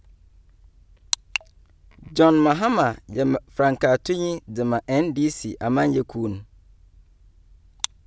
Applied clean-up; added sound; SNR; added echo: none; none; none; none.